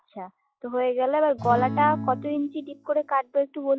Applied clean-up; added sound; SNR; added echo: classical method log-MMSE.